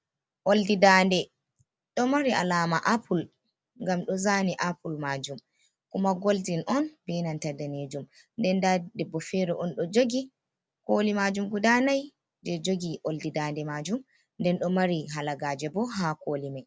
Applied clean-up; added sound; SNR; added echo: none; none; none; none.